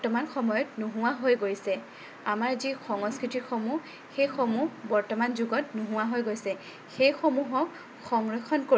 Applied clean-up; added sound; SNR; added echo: none; none; none; none.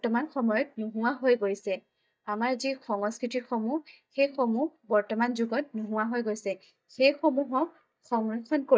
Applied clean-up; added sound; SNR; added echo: neural mask model DeepFilterNet 3.